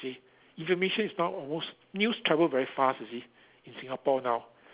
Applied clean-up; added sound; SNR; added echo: none; none; none; none.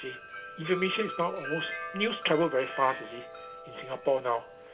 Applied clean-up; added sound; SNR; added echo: none; Wind chime; 10 dB; reverberation time 0.2 s.